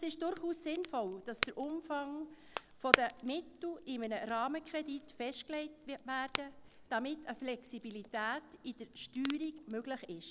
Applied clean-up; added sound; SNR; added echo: none; Crackle; 3 dB; none.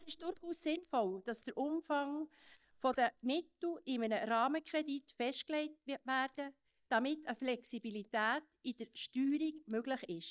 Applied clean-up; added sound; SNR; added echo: neural mask model DeepFilterNet 3.